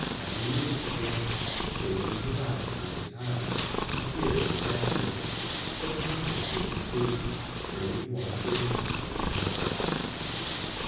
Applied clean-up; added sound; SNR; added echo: none; Purr; -2 dB; reverberation time 1.3 s.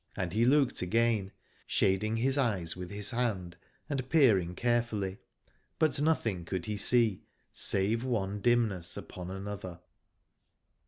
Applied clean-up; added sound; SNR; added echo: none; none; none; none.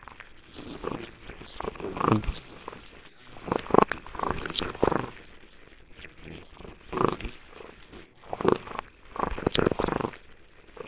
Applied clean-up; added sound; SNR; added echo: neural separator model SepFormer WHAMR!.